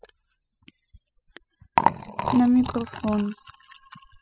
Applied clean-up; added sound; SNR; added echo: classical method spectral subtraction.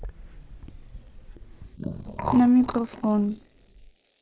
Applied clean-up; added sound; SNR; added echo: neural mask model Resemble Enhance denoiser.